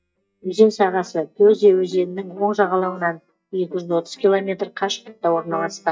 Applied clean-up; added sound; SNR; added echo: neural mask model DeepFilterNet 3.